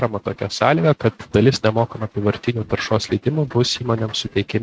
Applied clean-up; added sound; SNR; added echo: neural mask model RNNoise.